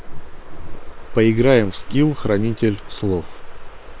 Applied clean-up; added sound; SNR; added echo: neural separator model SepFormer WHAM!.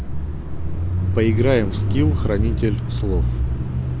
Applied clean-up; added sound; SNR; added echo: none; Mechanisms / Bicycle; -3 dB; none.